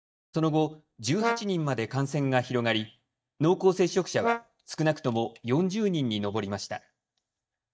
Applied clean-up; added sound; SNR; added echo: neural mask model DeepFilterNet 3.